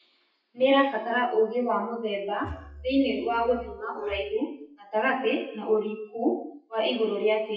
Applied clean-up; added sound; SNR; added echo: classical method WPE with log-MMSE.